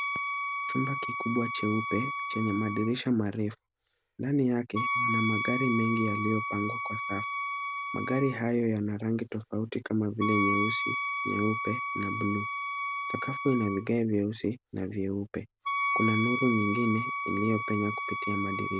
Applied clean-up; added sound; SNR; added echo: none; Wind instrument, woodwind instrument; 3 dB; none.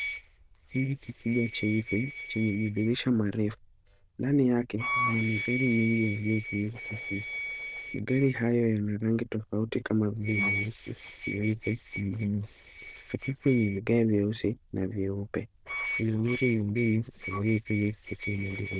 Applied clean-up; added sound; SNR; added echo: neural diffusion model UNIVERSE++.